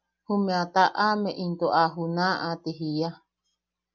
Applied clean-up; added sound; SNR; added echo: none; none; none; none.